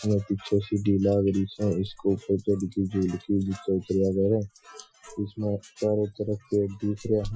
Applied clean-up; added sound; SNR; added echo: classical method Wiener filter.